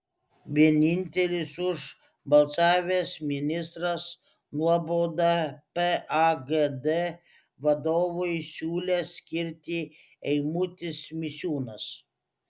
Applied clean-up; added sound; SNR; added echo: none; none; none; none.